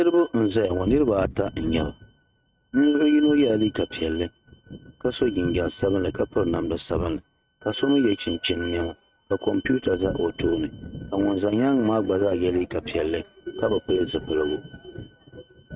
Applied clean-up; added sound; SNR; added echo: neural mask model RNNoise.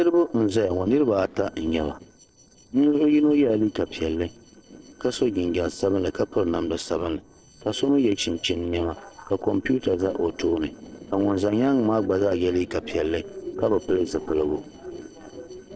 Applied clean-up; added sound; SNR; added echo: neural separator model SepFormer DNS4.